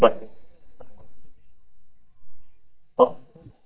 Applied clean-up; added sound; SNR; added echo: neural mask model DeepFilterNet 3.